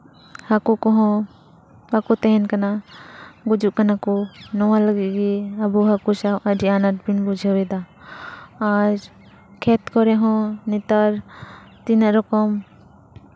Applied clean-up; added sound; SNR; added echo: none; none; none; none.